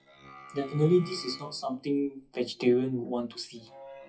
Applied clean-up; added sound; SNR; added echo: classical method WPE with log-MMSE.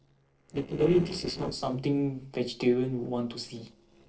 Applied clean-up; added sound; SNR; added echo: neural separator model SepFormer DNS4.